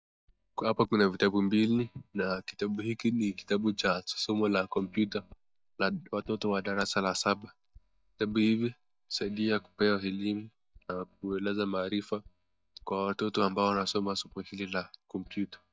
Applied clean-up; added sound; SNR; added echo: neural mask model DeepFilterNet 3.